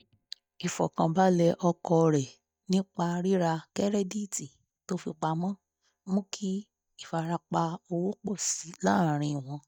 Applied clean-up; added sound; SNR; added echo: neural mask model DeepFilterNet 3.